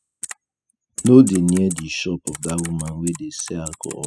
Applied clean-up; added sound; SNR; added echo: classical method spectral subtraction.